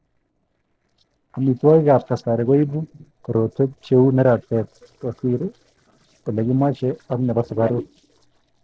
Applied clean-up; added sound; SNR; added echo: neural separator model SepFormer DNS4.